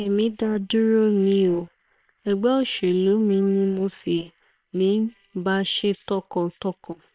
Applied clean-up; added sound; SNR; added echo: neural separator model SepFormer WHAM!.